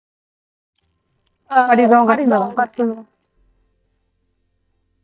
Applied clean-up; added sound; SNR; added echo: neural mask model DeepFilterNet 3.